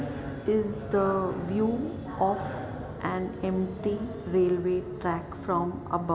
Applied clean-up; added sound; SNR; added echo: none; none; none; none.